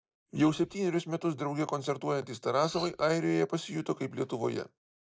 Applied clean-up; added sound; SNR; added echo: neural mask model Resemble Enhance denoiser.